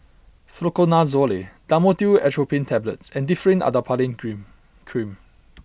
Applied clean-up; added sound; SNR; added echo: none; none; none; none.